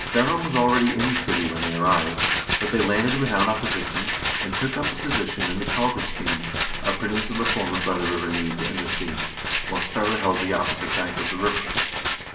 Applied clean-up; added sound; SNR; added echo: none; Rattle; 0 dB; reverberation time 1.2 s.